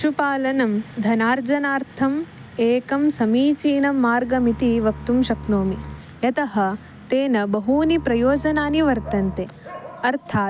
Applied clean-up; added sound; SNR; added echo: none; Bowed string instrument; 15 dB; none.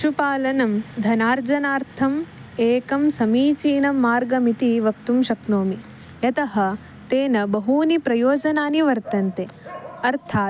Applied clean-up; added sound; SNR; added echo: none; none; none; none.